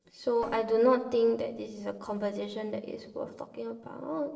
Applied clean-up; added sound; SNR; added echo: neural separator model SepFormer DNS4.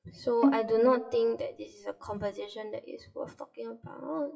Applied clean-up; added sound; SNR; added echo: classical method WPE with log-MMSE.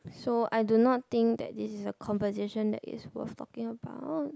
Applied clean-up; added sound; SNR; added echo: none; none; none; none.